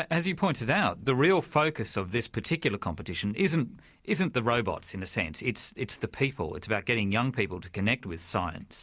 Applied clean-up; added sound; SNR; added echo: none; none; none; none.